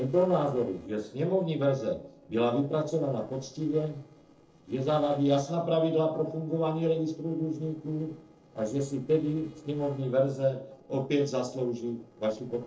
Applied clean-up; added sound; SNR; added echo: neural separator model SepFormer DNS4.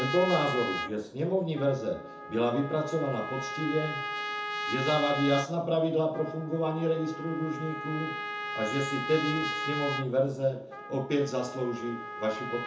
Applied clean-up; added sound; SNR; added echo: none; Trumpet; 6 dB; reverberation time 0.6 s.